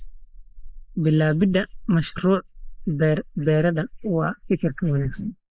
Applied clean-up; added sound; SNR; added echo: neural mask model Resemble Enhance denoiser.